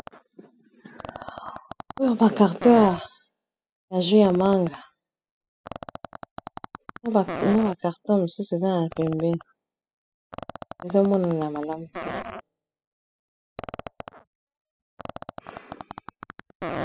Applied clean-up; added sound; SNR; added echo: classical method spectral subtraction.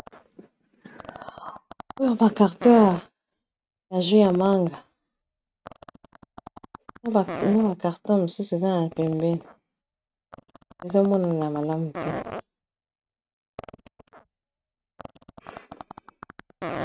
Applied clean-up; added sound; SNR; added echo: neural mask model RNNoise.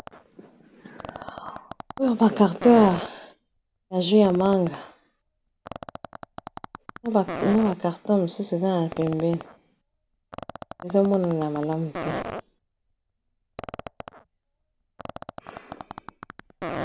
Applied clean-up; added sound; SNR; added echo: none; Fart; 13 dB; none.